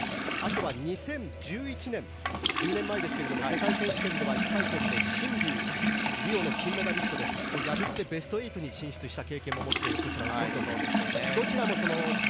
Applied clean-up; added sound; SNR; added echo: none; Sink (filling or washing) / Water tap, faucet; -4 dB; none.